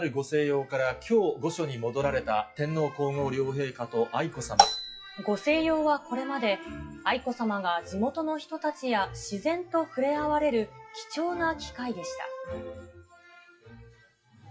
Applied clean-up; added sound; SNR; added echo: classical method WPE with log-MMSE.